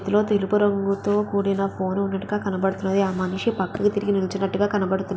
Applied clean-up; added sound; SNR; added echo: none; none; none; none.